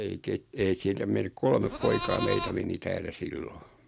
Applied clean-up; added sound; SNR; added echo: none; Livestock, farm animals, working animals; 5 dB; none.